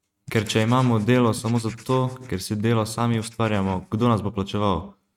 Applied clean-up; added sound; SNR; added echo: neural mask model RNNoise.